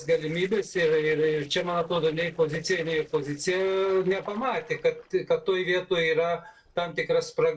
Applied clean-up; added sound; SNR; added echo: neural separator model SepFormer DNS4.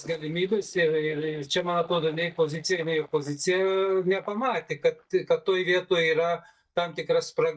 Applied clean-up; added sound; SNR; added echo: neural mask model DeepFilterNet 3.